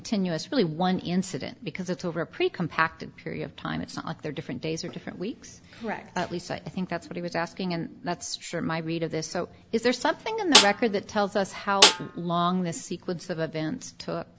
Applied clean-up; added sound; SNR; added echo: none; Snare drum; -4 dB; none.